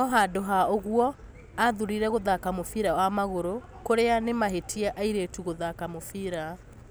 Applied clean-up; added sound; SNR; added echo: none; none; none; none.